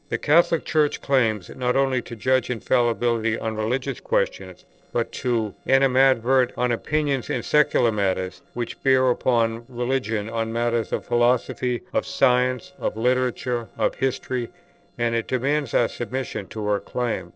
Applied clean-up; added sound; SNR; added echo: neural separator model SepFormer DNS4.